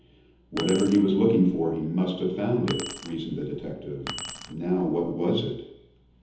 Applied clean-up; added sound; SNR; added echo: none; Keys jangling; 12 dB; reverberation time 1.3 s.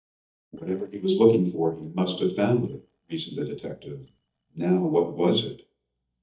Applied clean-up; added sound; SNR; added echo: neural mask model DeepFilterNet 3.